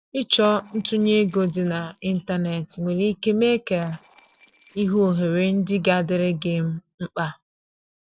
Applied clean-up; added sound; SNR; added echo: neural separator model SepFormer DNS4.